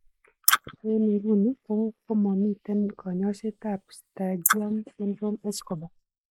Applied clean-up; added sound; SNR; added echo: neural mask model Resemble Enhance denoiser.